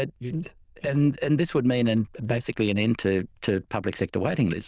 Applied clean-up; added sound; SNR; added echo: neural diffusion model UNIVERSE++.